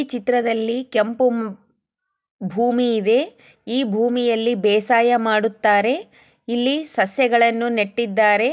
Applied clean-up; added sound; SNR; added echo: none; none; none; none.